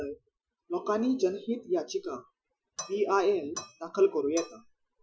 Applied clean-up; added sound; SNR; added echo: classical method Wiener filter.